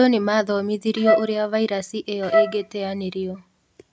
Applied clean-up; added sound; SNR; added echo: none; Wind instrument, woodwind instrument; -1 dB; none.